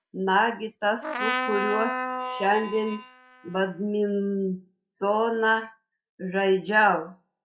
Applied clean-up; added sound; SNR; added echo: classical method log-MMSE.